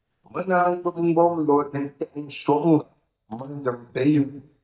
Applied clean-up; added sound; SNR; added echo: neural mask model DeepFilterNet 3.